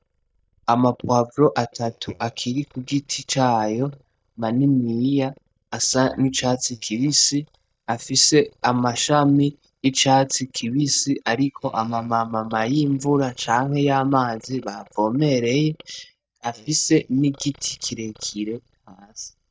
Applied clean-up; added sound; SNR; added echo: neural mask model DeepFilterNet 3.